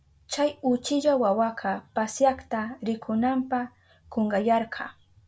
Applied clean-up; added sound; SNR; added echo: none; none; none; none.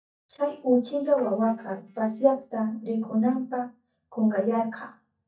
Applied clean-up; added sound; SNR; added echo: neural mask model DeepFilterNet 3.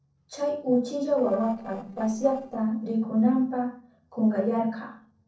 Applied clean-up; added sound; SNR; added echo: neural separator model SepFormer DNS4.